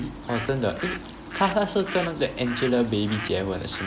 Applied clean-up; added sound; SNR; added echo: none; Bird; 11 dB; none.